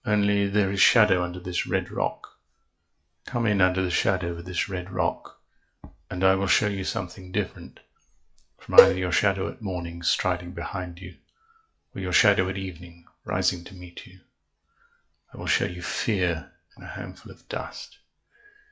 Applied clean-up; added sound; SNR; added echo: classical method WPE with log-MMSE.